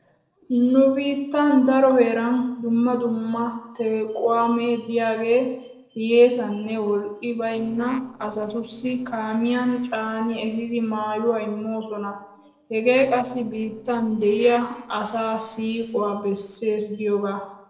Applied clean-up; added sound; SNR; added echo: neural separator model SepFormer DNS4.